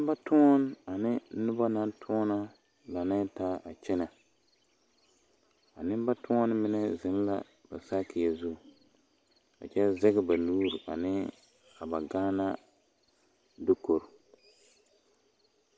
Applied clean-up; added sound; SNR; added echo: none; none; none; none.